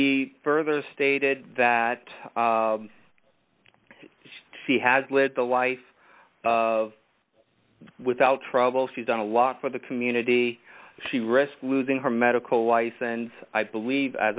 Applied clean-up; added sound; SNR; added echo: none; none; none; none.